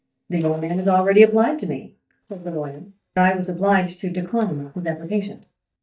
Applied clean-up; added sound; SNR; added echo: neural mask model DeepFilterNet 3.